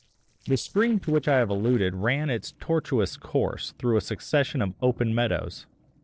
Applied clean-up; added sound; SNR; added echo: neural separator model SepFormer DNS4.